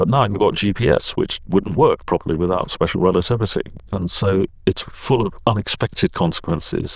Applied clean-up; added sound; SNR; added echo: neural diffusion model UNIVERSE++.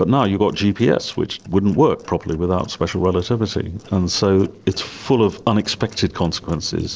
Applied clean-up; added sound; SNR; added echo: neural separator model SepFormer DNS4.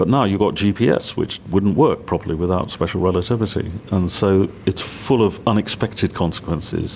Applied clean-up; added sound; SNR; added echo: none; none; none; none.